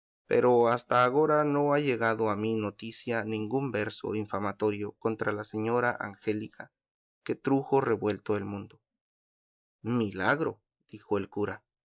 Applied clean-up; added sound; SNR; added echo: none; none; none; none.